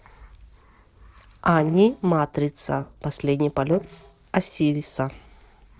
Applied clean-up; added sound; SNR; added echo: neural separator model SepFormer DNS4.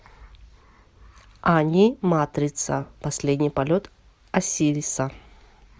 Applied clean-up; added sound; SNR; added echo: none; none; none; none.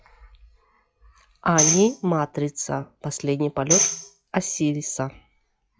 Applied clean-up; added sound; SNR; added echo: classical method log-MMSE.